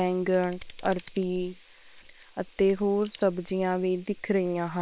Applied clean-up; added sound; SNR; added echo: neural separator model SepFormer WHAM!.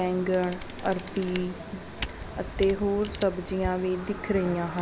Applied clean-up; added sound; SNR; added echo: none; Camera; 12 dB; none.